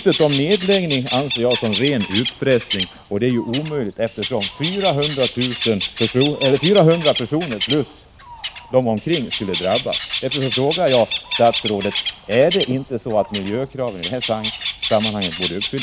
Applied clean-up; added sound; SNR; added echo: none; Bird; 7 dB; none.